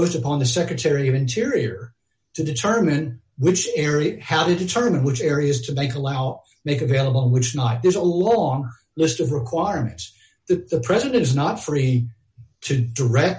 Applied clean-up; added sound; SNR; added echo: none; none; none; none.